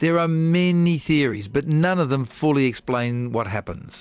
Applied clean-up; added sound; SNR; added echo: none; none; none; none.